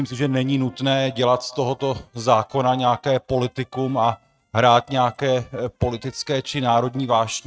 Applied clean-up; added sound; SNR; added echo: neural mask model RNNoise.